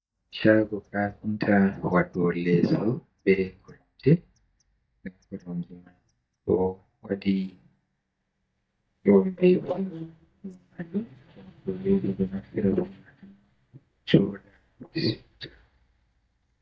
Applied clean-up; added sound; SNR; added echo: neural mask model DeepFilterNet 3.